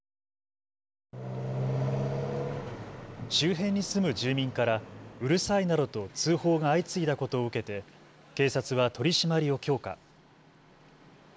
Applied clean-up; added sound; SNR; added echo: none; none; none; none.